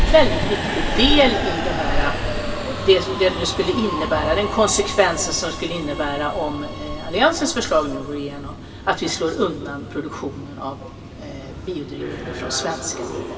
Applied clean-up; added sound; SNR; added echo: none; Subway, metro, underground; 4 dB; reverberation time 1.6 s.